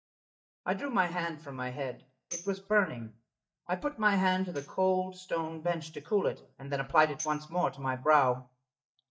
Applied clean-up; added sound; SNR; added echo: neural mask model DeepFilterNet 3.